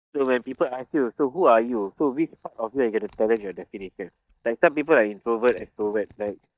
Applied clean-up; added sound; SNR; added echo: neural mask model DeepFilterNet 3.